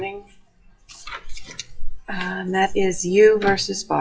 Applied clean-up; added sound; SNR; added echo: classical method WPE with log-MMSE.